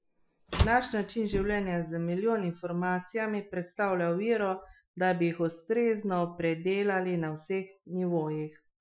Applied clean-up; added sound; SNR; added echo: classical method Wiener filter.